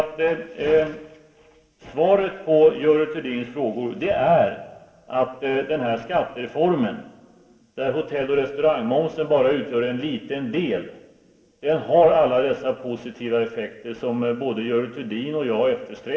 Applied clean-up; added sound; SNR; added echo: none; none; none; reverberation time 1.6 s.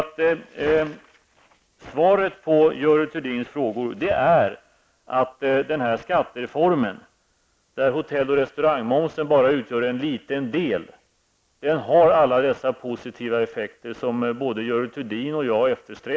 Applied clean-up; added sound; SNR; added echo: none; none; none; none.